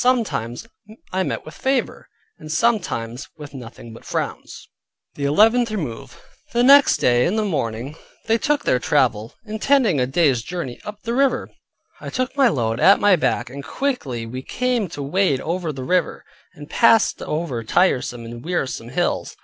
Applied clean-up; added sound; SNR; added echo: none; none; none; none.